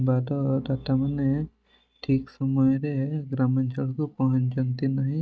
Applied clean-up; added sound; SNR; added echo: neural mask model RNNoise.